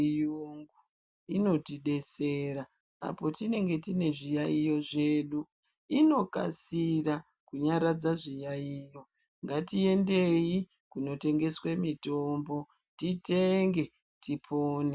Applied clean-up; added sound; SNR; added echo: none; none; none; none.